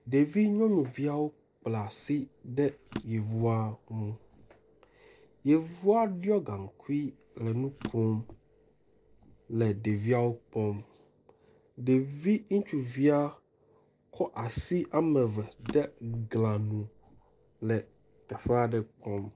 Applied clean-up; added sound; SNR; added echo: neural separator model SepFormer DNS4.